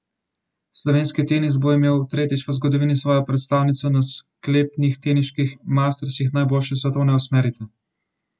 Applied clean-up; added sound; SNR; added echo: none; none; none; none.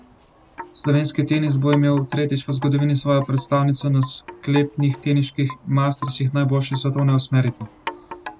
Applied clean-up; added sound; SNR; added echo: none; Wind chime; 18 dB; none.